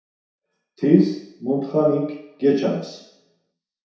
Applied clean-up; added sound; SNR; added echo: none; none; none; reverberation time 0.7 s.